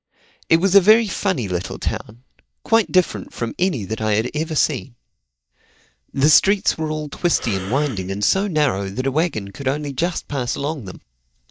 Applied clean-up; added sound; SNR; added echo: neural mask model DeepFilterNet 3.